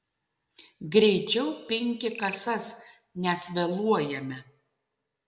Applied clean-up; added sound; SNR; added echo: none; Frog; 18 dB; none.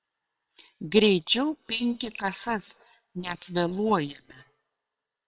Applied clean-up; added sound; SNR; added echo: neural separator model SepFormer WHAM!.